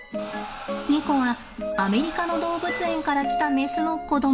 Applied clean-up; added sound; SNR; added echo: none; Crowd; 14 dB; reverberation time 0.5 s.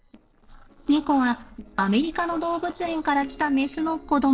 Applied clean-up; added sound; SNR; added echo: neural separator model SepFormer DNS4.